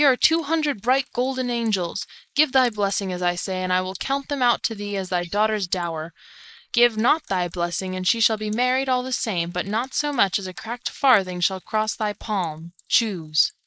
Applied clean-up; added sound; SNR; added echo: neural mask model Resemble Enhance denoiser.